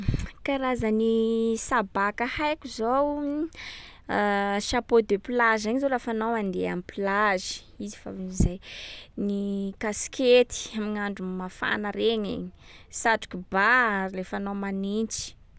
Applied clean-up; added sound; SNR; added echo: none; none; none; none.